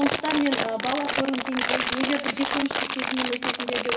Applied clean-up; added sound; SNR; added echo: none; Crumpling, crinkling; 1 dB; reverberation time 2.5 s.